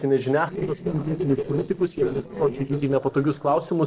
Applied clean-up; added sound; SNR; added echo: neural separator model SepFormer DNS4.